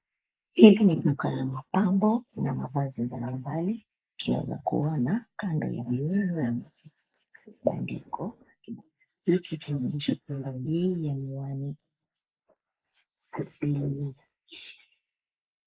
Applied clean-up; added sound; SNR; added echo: neural mask model Resemble Enhance denoiser.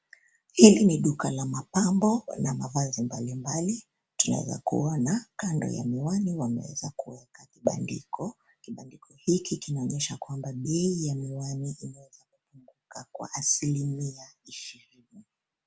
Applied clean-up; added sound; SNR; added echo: none; none; none; none.